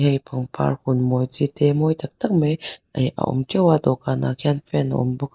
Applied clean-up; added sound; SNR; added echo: neural mask model Resemble Enhance denoiser.